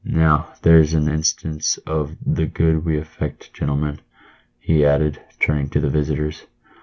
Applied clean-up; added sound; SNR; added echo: none; none; none; none.